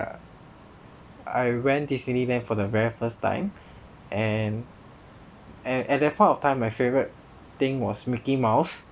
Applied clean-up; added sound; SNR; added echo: none; none; none; none.